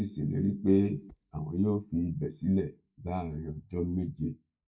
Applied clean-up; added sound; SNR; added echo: neural mask model DeepFilterNet 3.